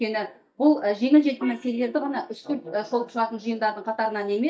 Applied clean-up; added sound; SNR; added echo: neural mask model DeepFilterNet 3.